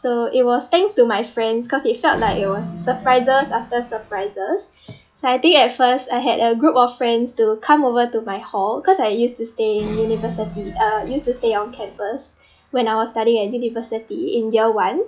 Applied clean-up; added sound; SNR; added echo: classical method log-MMSE.